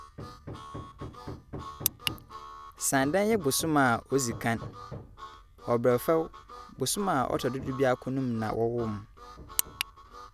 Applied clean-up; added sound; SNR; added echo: none; Hammer + Harmonica; 14 dB; none.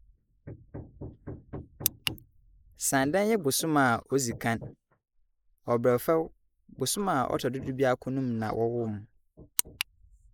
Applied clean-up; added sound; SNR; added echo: neural mask model Resemble Enhance denoiser.